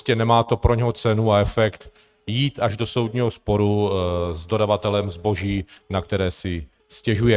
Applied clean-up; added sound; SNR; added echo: neural mask model RNNoise.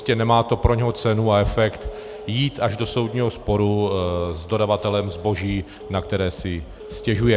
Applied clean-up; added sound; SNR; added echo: none; Telephone; 18 dB; none.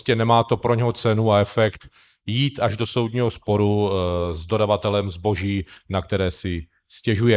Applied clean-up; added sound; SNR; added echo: neural mask model Resemble Enhance denoiser.